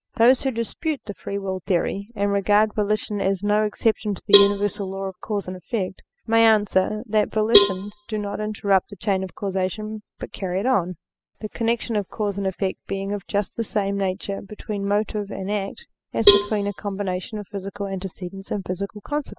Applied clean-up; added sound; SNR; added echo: classical method spectral subtraction.